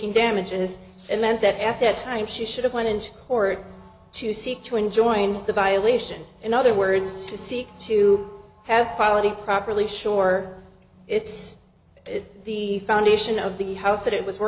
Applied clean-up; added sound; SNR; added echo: none; none; none; none.